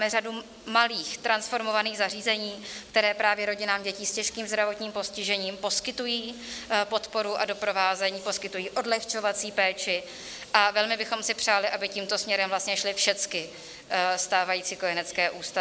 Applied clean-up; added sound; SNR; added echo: none; none; none; none.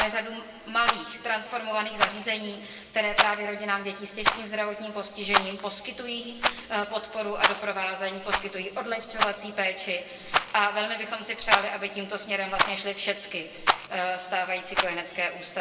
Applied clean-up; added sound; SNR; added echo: none; Rattle; 1 dB; reverberation time 1.5 s.